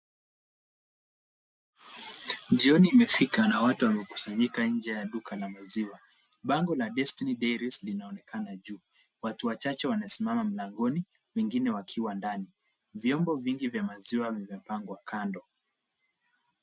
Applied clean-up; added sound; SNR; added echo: none; none; none; none.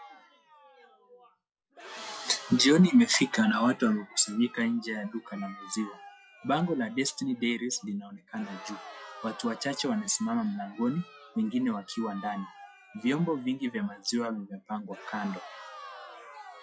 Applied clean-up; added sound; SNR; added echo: classical method log-MMSE.